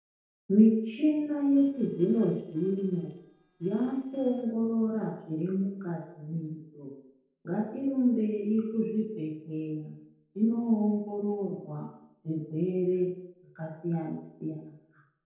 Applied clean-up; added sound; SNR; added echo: neural separator model SepFormer DNS4.